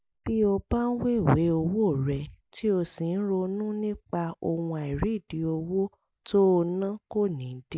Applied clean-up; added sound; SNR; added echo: none; none; none; none.